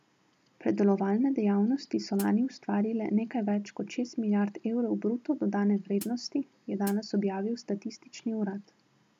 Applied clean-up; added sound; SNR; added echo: none; Hi-hat; 12 dB; none.